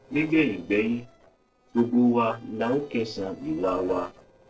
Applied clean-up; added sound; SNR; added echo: neural separator model SepFormer DNS4.